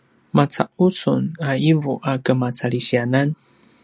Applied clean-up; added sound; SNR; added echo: none; none; none; none.